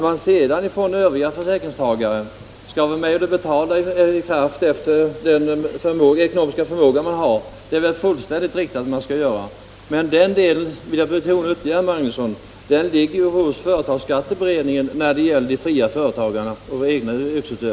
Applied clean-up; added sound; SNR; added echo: none; none; none; none.